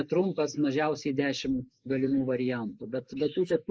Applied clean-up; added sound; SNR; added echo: neural mask model Resemble Enhance denoiser.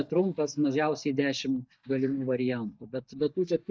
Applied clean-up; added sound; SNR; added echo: neural mask model DeepFilterNet 3.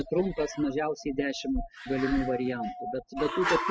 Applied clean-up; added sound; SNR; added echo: classical method spectral subtraction.